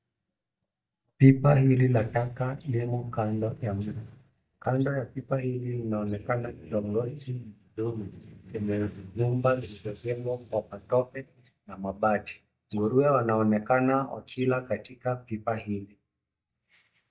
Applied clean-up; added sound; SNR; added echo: neural mask model DeepFilterNet 3.